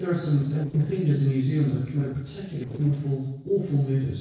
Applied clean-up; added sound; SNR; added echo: neural separator model SepFormer DNS4.